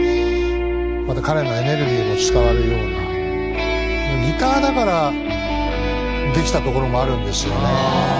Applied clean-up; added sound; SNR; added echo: none; none; none; none.